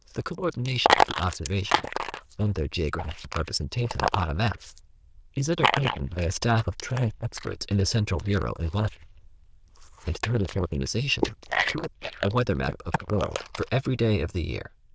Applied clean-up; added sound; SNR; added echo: neural diffusion model UNIVERSE++.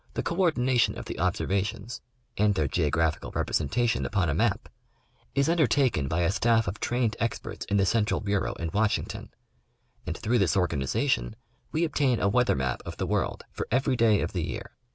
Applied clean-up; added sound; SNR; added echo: none; none; none; none.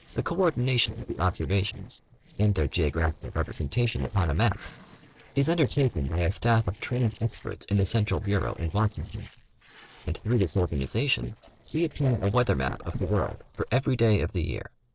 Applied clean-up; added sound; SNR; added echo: neural separator model SepFormer DNS4.